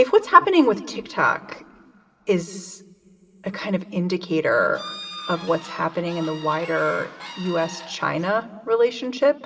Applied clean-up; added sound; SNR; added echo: none; Bird / Fowl; 15 dB; reverberation time 1.7 s.